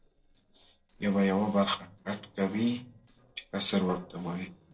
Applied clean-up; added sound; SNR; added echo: neural separator model SepFormer DNS4.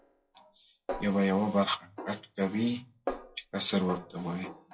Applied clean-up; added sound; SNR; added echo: classical method WPE with log-MMSE.